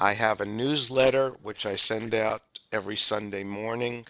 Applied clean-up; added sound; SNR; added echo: neural separator model SepFormer DNS4.